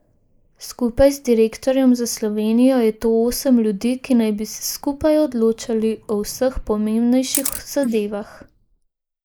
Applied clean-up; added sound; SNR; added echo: neural mask model Resemble Enhance denoiser.